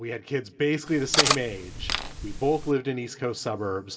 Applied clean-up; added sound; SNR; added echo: none; Cutlery, silverware; 0 dB; reverberation time 1.9 s.